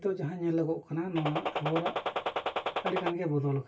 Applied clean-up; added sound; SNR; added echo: none; Gunshot, gunfire; 1 dB; reverberation time 0.2 s.